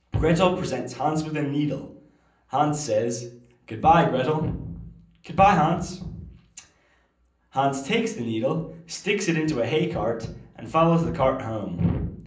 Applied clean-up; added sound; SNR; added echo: none; none; none; reverberation time 0.6 s.